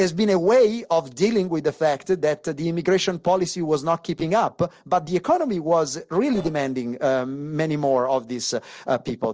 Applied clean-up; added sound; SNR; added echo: neural separator model SepFormer DNS4.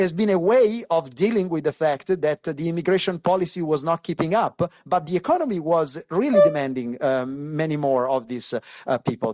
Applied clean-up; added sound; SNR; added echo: neural mask model RNNoise.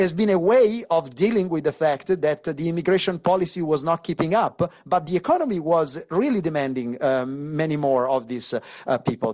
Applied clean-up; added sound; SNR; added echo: none; none; none; none.